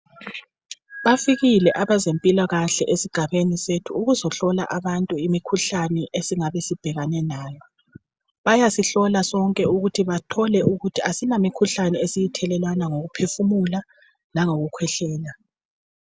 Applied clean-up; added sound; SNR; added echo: none; none; none; none.